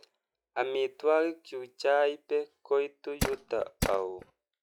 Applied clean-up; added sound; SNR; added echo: classical method log-MMSE.